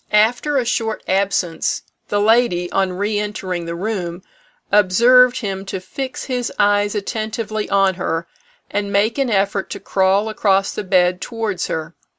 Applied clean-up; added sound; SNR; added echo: none; none; none; none.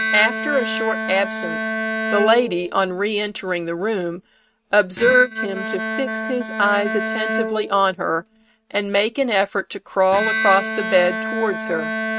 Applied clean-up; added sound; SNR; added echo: neural mask model RNNoise.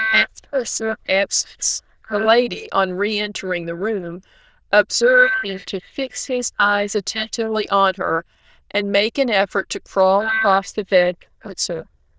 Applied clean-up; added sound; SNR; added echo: neural diffusion model UNIVERSE++.